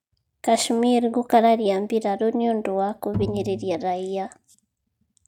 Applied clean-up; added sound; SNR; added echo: neural mask model RNNoise.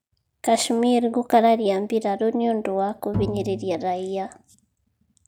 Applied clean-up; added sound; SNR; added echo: none; Bowed string instrument; 9 dB; none.